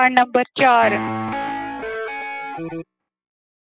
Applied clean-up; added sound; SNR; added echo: classical method spectral subtraction.